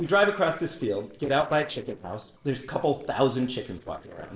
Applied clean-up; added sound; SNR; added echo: neural separator model SepFormer DNS4.